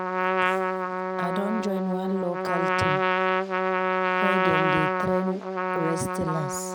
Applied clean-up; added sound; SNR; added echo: none; Trumpet; -5 dB; none.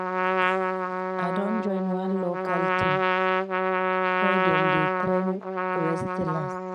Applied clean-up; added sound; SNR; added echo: neural mask model RNNoise.